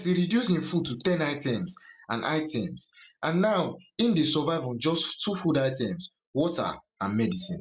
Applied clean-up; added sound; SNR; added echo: none; none; none; none.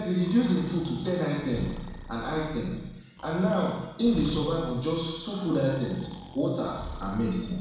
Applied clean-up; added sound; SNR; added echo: none; Breathing; 14 dB; reverberation time 1.1 s.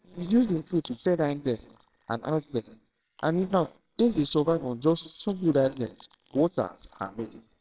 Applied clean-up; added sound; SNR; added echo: neural separator model SepFormer WHAMR!.